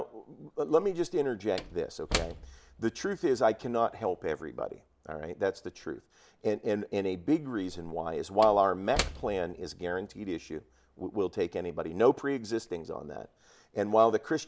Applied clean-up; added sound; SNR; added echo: none; Slam / Wood; 14 dB; none.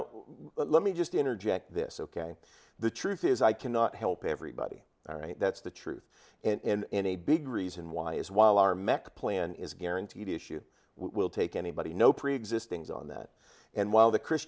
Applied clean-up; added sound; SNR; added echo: none; none; none; none.